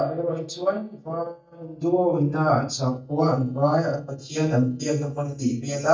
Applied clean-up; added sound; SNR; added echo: neural mask model DeepFilterNet 3.